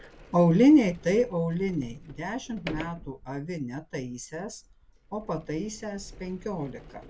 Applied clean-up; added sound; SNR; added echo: none; Sliding door; 19 dB; none.